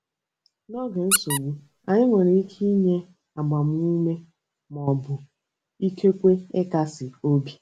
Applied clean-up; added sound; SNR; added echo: none; Squeak; 7 dB; none.